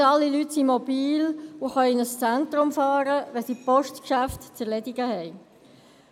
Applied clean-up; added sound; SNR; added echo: none; none; none; none.